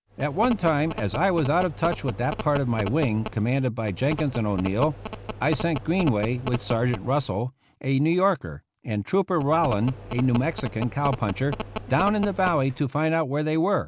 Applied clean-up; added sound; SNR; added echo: none; Telephone; 11 dB; none.